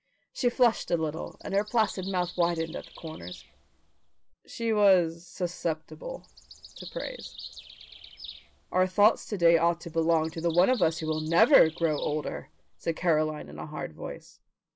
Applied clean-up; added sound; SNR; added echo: none; Bird vocalization, bird call, bird song; 18 dB; none.